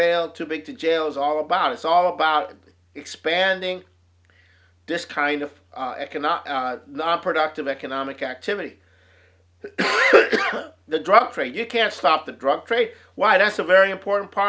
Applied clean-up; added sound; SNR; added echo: none; none; none; none.